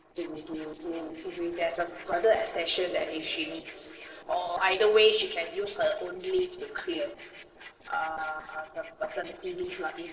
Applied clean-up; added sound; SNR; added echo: neural separator model SepFormer DNS4.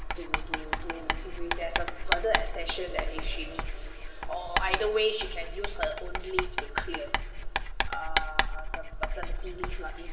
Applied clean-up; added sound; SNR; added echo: none; Writing; -4 dB; reverberation time 0.8 s.